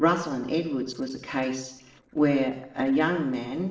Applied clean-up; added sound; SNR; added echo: neural separator model SepFormer DNS4.